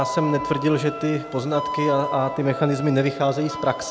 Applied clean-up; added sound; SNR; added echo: none; Wind instrument, woodwind instrument; 9 dB; none.